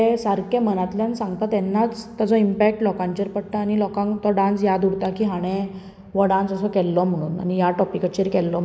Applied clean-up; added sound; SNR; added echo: none; none; none; none.